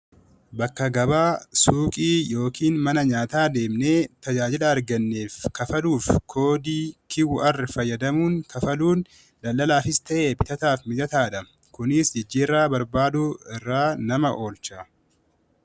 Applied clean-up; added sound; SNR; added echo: none; none; none; none.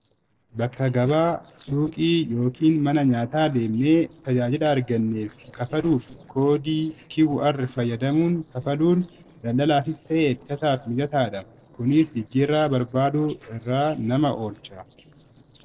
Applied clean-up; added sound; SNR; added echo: neural separator model SepFormer DNS4.